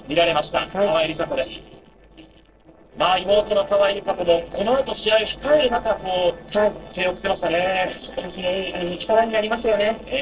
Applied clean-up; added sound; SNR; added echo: neural separator model SepFormer DNS4.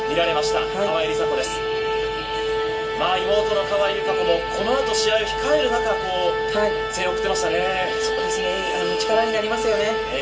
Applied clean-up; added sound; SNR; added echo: none; Organ; 0 dB; reverberation time 0.2 s.